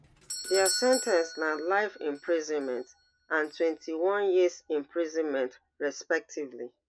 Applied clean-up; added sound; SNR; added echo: none; Doorbell; 11 dB; none.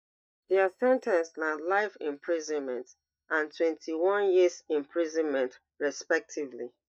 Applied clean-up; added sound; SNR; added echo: neural mask model DeepFilterNet 3.